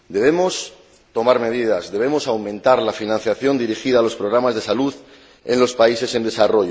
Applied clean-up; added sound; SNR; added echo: none; none; none; none.